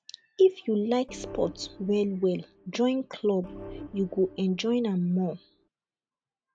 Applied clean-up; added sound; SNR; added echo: none; Organ; 17 dB; none.